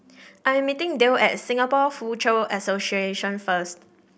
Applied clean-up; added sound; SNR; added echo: none; none; none; none.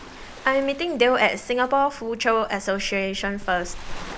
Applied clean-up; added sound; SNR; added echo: none; Waves, surf; 14 dB; none.